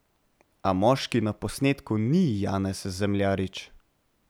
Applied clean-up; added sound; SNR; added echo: none; none; none; none.